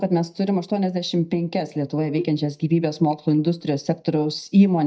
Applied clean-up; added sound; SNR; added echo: neural mask model DeepFilterNet 3.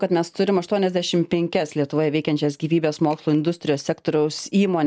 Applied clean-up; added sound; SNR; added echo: none; none; none; none.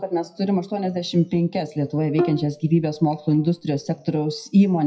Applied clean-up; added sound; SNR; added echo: classical method WPE with log-MMSE.